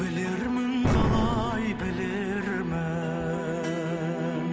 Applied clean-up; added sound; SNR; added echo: none; Explosion; 0 dB; none.